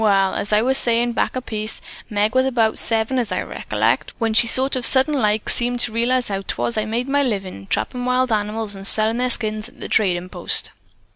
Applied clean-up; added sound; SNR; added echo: none; none; none; none.